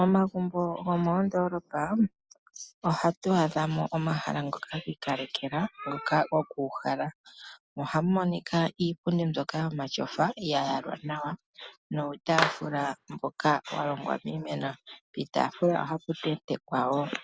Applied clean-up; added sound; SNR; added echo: none; Clapping; 3 dB; none.